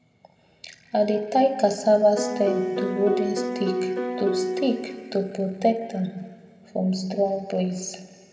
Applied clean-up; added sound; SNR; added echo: none; Piano; 2 dB; reverberation time 1.8 s.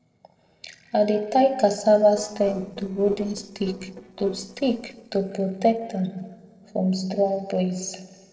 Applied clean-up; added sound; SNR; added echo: neural separator model SepFormer DNS4.